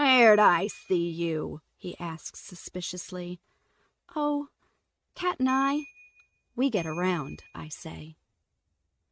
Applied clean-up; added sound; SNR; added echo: neural mask model RNNoise.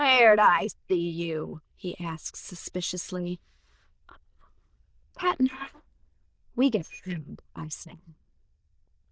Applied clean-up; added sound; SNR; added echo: neural diffusion model UNIVERSE++.